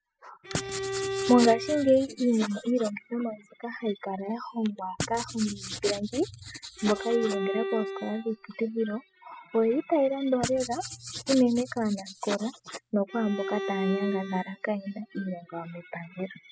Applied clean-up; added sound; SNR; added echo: classical method spectral subtraction.